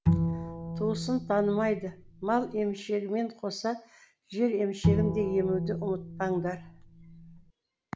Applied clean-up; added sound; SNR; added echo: none; Bowed string instrument; 1 dB; none.